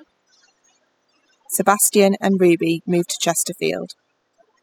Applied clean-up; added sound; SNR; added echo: classical method spectral subtraction.